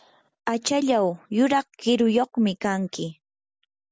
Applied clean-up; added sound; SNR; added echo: none; none; none; none.